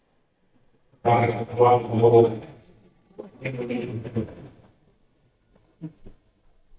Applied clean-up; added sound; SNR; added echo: neural mask model DeepFilterNet 3.